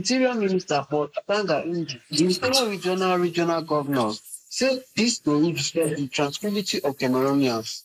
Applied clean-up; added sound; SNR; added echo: neural mask model Resemble Enhance denoiser.